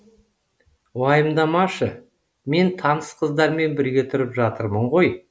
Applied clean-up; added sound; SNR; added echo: none; none; none; none.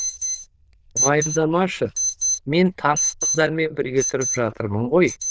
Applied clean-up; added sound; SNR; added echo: neural diffusion model UNIVERSE++.